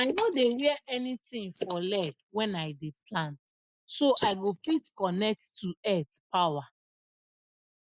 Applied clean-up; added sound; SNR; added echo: neural mask model Resemble Enhance denoiser.